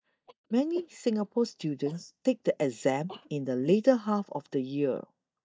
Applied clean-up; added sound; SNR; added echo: neural mask model DeepFilterNet 3.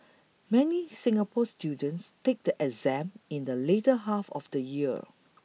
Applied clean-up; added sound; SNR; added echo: none; none; none; none.